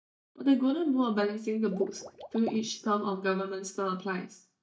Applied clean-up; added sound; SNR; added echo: neural mask model DeepFilterNet 3.